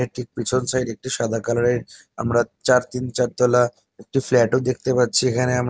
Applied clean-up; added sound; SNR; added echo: none; none; none; none.